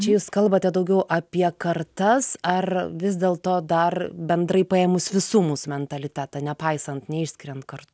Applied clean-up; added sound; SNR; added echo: none; none; none; none.